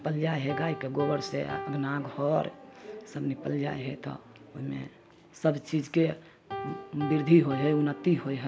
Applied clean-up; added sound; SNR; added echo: none; Piano; 13 dB; none.